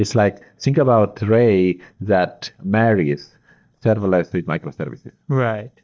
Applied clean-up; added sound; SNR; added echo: neural mask model DeepFilterNet 3.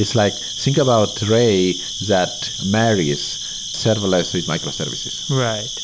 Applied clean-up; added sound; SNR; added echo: none; Cricket; 8 dB; none.